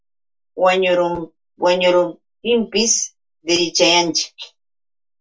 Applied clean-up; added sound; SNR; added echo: none; none; none; reverberation time 0.2 s.